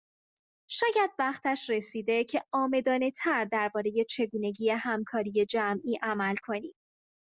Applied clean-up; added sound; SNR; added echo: none; none; none; none.